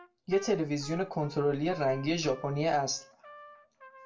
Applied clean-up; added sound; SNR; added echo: none; Trumpet; 20 dB; reverberation time 0.2 s.